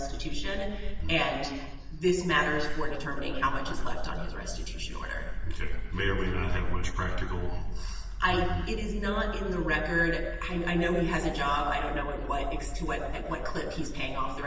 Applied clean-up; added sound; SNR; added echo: none; none; none; reverberation time 1.4 s.